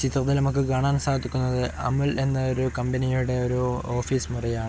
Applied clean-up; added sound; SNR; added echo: none; none; none; none.